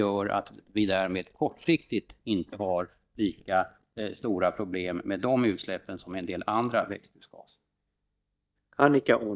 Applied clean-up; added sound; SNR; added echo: neural mask model DeepFilterNet 3.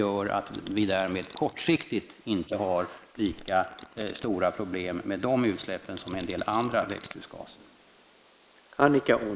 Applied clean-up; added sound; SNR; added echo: neural mask model Resemble Enhance denoiser.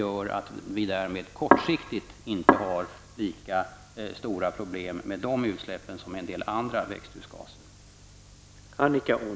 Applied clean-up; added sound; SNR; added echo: none; none; none; none.